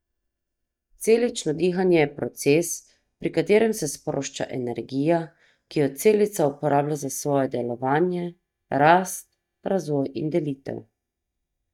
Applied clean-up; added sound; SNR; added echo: neural mask model DeepFilterNet 3.